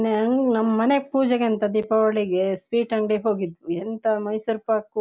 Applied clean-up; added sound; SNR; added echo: none; none; none; none.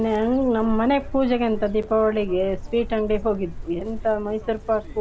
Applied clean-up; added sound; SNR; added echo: none; Chirp, tweet; 10 dB; none.